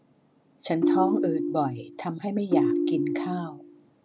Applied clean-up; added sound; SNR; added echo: none; Ringtone; -4 dB; none.